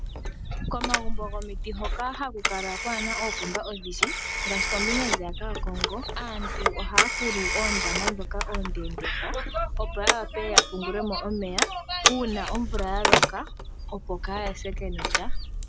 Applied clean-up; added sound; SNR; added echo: none; Telephone; -5 dB; none.